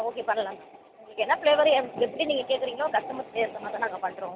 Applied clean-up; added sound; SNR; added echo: none; none; none; none.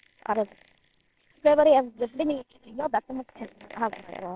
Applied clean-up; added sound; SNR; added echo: neural separator model SepFormer WHAMR!.